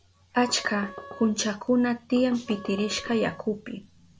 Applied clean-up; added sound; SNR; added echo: none; Wind instrument, woodwind instrument + Knock; 17 dB; none.